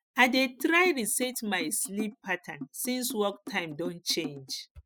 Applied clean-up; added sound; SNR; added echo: classical method spectral subtraction.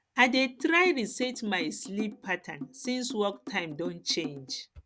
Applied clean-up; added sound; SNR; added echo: none; Drum; 14 dB; none.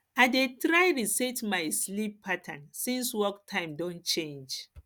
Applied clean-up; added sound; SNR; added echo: none; none; none; none.